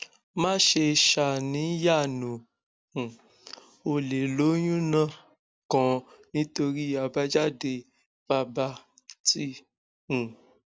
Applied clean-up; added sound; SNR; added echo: none; none; none; none.